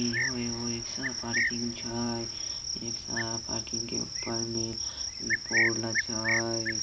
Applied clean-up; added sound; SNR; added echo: none; Cricket; -4 dB; reverberation time 0.2 s.